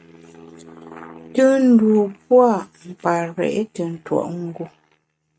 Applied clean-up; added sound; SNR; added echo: neural mask model RNNoise.